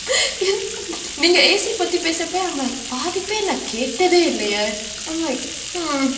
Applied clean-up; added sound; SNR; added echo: none; Bathtub (filling or washing); 9 dB; reverberation time 0.8 s.